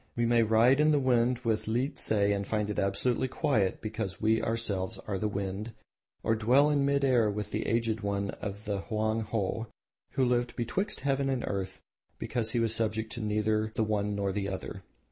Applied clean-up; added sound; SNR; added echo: none; none; none; none.